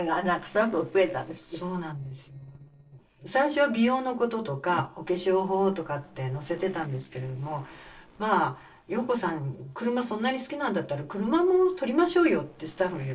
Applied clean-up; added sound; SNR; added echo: neural separator model SepFormer DNS4.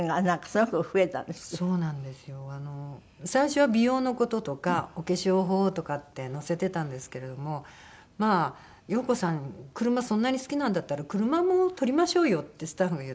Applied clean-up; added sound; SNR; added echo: none; none; none; none.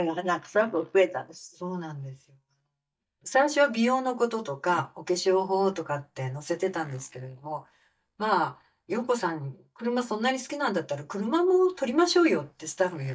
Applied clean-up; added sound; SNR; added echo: neural mask model DeepFilterNet 3.